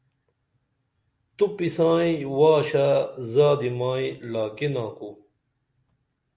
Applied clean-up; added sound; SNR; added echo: none; none; none; none.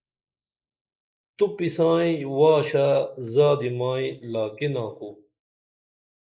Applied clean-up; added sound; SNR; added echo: neural mask model Resemble Enhance denoiser.